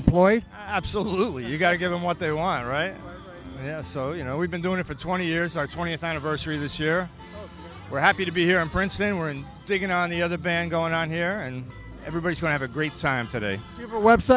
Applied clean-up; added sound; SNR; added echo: none; none; none; none.